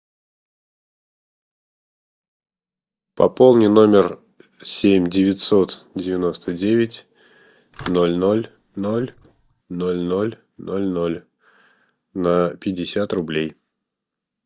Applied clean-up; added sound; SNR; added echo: neural mask model DeepFilterNet 3.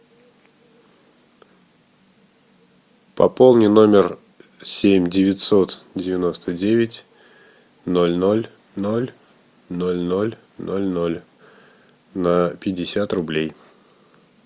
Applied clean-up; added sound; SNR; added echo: none; none; none; none.